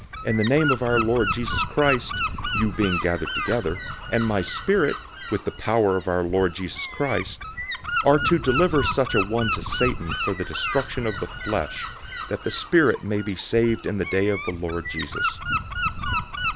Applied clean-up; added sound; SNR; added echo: none; Gull, seagull / Wind; 5 dB; none.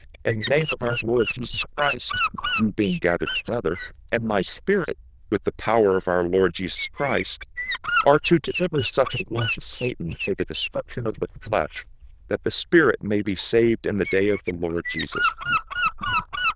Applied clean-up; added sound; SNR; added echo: neural diffusion model UNIVERSE++.